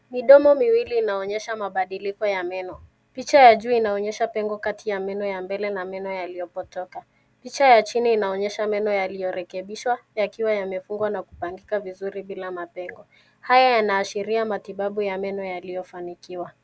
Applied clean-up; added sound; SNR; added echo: none; none; none; none.